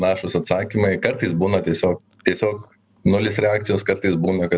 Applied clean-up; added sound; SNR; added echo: none; none; none; none.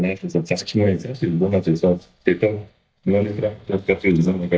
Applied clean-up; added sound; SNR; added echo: neural mask model DeepFilterNet 3.